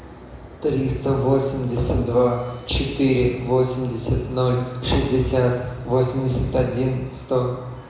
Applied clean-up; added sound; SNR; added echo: none; none; none; reverberation time 1.0 s.